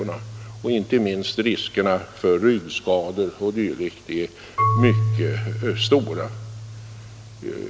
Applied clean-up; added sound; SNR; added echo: none; Marimba, xylophone / Wood; 4 dB; none.